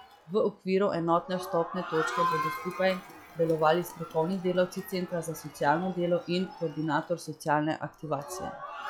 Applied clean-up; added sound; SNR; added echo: classical method log-MMSE.